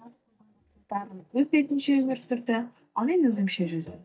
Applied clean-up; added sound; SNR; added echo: neural mask model DeepFilterNet 3.